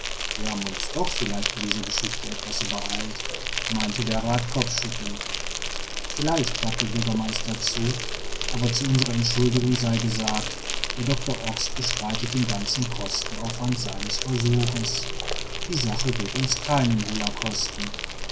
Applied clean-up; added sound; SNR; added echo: none; Insect; 1 dB; reverberation time 0.3 s.